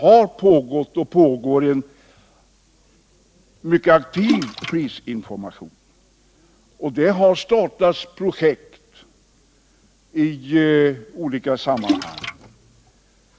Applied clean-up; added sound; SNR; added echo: none; Splash, splatter; 7 dB; none.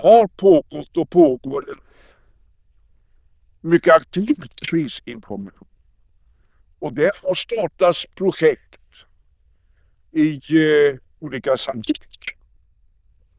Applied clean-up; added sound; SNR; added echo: neural diffusion model UNIVERSE++.